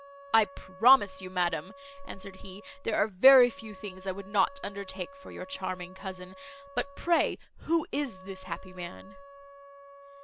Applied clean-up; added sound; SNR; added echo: none; Wind instrument, woodwind instrument; 20 dB; none.